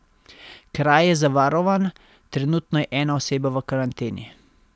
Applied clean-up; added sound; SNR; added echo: none; none; none; none.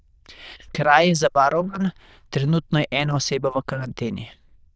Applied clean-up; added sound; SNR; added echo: neural diffusion model UNIVERSE++.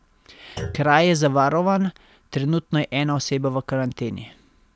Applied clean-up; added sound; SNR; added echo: none; Thump, thud; 19 dB; none.